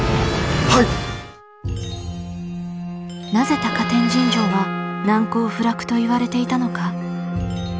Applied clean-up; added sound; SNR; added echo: none; Dishes, pots, and pans + Trumpet; 12 dB; none.